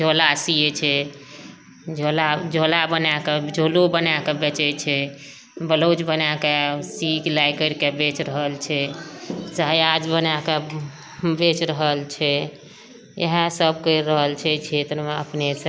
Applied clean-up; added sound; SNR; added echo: none; none; none; none.